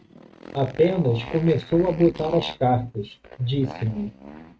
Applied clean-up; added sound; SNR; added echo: neural mask model RNNoise.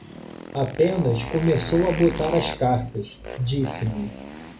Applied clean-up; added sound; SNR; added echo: none; Motorcycle; 12 dB; none.